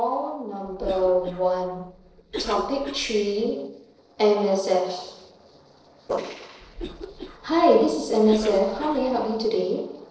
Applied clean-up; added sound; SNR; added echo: neural separator model SepFormer DNS4.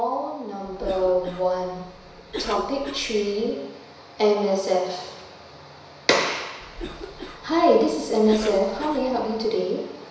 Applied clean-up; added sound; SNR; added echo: none; Cough; 15 dB; reverberation time 1.0 s.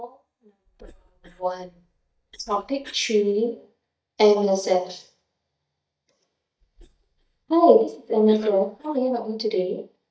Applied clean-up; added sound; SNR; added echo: neural mask model DeepFilterNet 3.